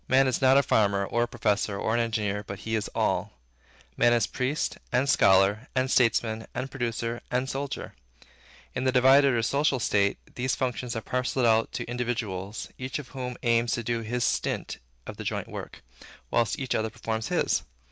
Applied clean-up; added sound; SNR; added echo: none; none; none; none.